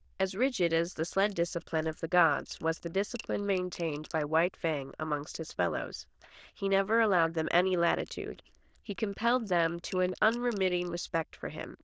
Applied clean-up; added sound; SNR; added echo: neural diffusion model UNIVERSE++.